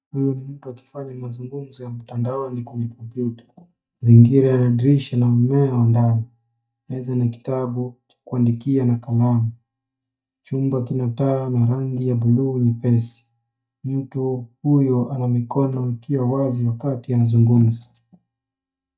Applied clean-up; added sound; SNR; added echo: neural mask model DeepFilterNet 3.